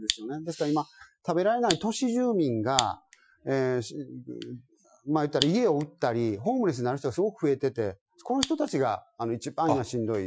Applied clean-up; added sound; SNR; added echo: classical method Wiener filter.